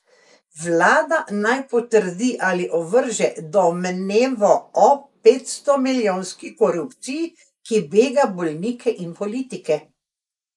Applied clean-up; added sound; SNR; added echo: neural mask model Resemble Enhance denoiser.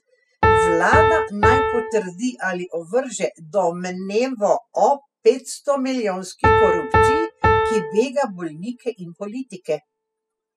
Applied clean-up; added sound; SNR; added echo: classical method spectral subtraction.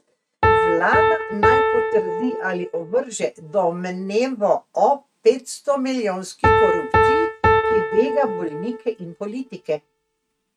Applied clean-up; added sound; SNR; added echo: neural mask model RNNoise.